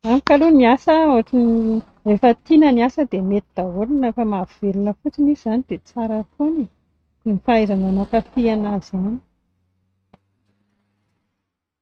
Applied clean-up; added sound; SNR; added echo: neural mask model RNNoise.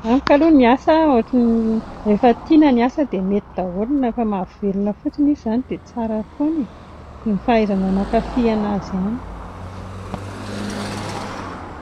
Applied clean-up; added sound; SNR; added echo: none; Car passing by / Traffic noise, roadway noise; 14 dB; none.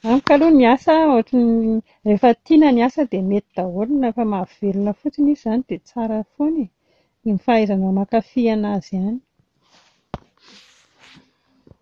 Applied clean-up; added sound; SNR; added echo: none; none; none; none.